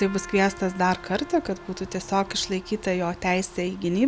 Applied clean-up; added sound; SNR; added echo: none; Trumpet; 19 dB; none.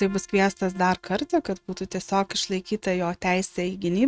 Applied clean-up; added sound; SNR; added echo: neural mask model RNNoise.